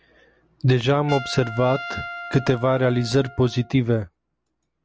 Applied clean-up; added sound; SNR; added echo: none; Trumpet; 15 dB; none.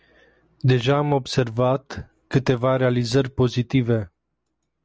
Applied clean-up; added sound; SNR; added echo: none; none; none; none.